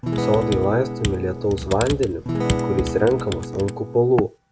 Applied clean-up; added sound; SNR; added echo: none; Acoustic guitar / Strum + Computer keyboard; 4 dB; none.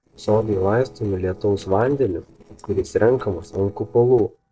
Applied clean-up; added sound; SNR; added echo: neural separator model SepFormer DNS4.